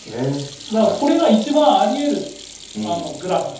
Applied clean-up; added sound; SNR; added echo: none; Sink (filling or washing) / Hands; 18 dB; reverberation time 0.6 s.